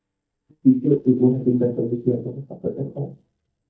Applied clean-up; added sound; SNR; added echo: neural mask model DeepFilterNet 3.